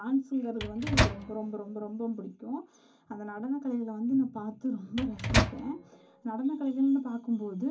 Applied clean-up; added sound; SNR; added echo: none; Microwave oven; -1 dB; reverberation time 0.3 s.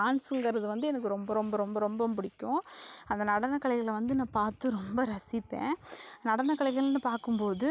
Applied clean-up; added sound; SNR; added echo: none; none; none; none.